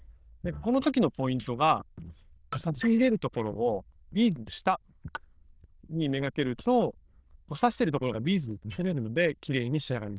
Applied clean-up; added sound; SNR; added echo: neural diffusion model UNIVERSE++.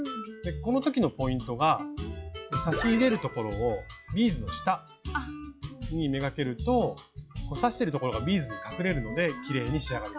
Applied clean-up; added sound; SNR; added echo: classical method log-MMSE.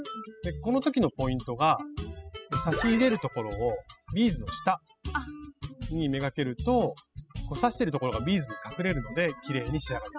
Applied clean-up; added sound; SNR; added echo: classical method spectral subtraction.